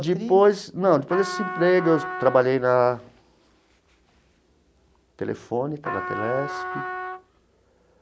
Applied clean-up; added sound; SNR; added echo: none; Trumpet; 8 dB; none.